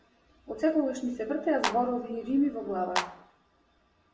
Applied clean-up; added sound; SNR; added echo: none; Clapping; 4 dB; reverberation time 0.6 s.